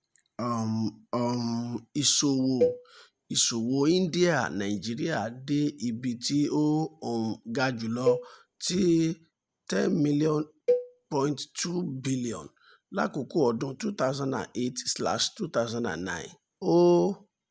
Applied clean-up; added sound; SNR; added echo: none; Cowbell; 5 dB; none.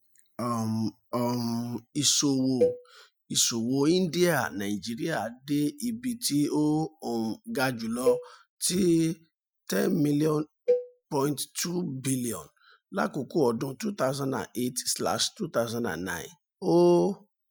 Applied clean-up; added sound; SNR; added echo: classical method Wiener filter.